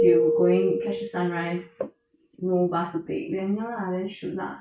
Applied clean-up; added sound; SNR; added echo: neural mask model RNNoise.